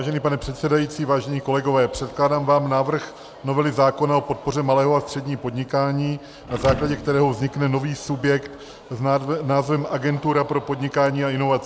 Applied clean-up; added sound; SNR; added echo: none; Thump, thud; 13 dB; none.